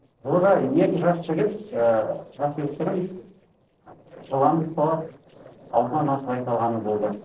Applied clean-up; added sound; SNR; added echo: neural separator model SepFormer DNS4.